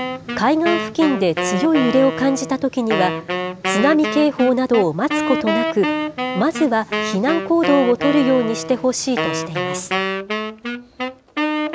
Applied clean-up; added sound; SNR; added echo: none; Wind instrument, woodwind instrument; 5 dB; none.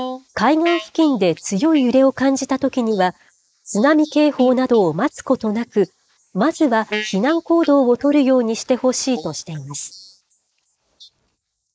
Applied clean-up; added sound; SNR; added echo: neural mask model Resemble Enhance denoiser.